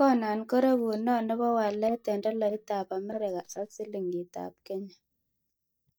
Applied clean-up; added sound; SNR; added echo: neural mask model DeepFilterNet 3.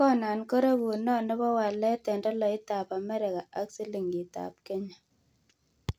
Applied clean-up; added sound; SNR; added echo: none; none; none; none.